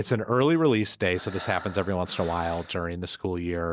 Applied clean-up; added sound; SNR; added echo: none; Breathing; 17 dB; none.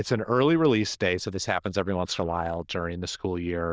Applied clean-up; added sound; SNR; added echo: neural diffusion model UNIVERSE++.